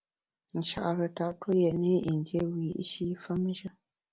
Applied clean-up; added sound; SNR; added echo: none; none; none; none.